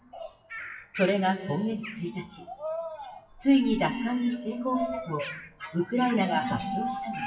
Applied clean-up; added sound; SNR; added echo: classical method WPE with log-MMSE.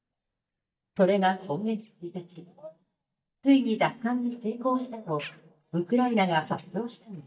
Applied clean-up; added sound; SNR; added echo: neural mask model DeepFilterNet 3.